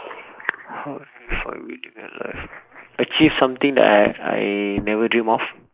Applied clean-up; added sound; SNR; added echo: neural mask model Resemble Enhance denoiser.